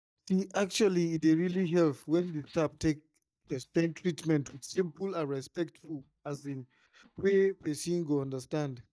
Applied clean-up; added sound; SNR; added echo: neural mask model DeepFilterNet 3.